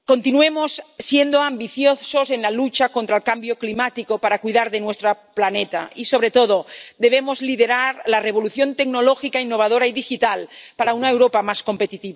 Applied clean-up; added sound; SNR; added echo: none; none; none; none.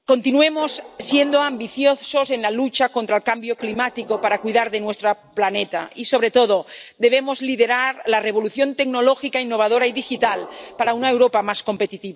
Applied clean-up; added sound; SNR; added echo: none; Squeak; 5 dB; none.